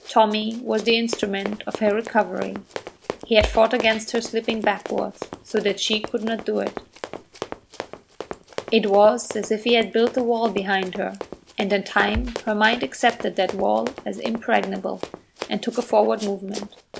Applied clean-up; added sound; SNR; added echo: none; Run + Drum kit; 12 dB; none.